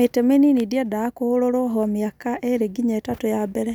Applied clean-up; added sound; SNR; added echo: none; none; none; none.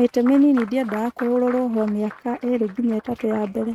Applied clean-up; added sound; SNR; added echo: neural mask model RNNoise.